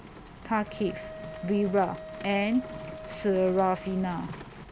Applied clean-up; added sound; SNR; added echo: none; Wind instrument, woodwind instrument + Rain; 12 dB; none.